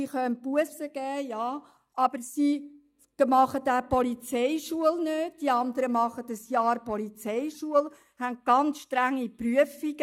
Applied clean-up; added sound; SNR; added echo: neural mask model DeepFilterNet 3.